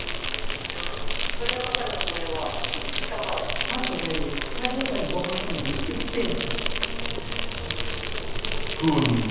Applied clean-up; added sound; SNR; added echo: none; Insect; -2 dB; reverberation time 1.1 s.